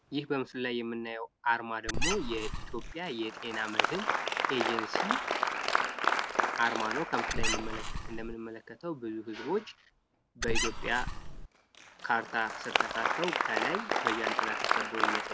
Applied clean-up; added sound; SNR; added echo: none; Squeak + Applause; -3 dB; none.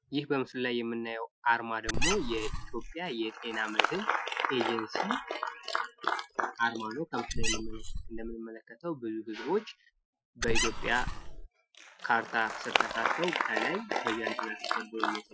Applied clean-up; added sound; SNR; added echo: classical method Wiener filter.